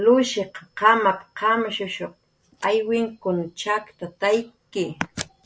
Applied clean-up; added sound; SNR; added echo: none; none; none; none.